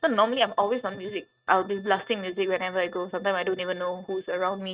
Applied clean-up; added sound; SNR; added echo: neural mask model RNNoise.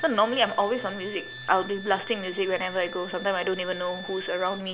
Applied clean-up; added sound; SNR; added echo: none; Wind instrument, woodwind instrument; 14 dB; none.